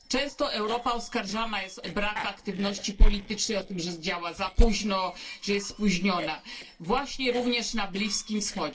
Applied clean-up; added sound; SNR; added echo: neural separator model SepFormer DNS4.